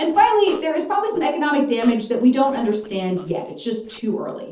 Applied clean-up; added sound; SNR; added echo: neural separator model SepFormer DNS4.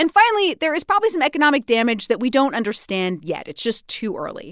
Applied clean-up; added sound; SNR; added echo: none; none; none; none.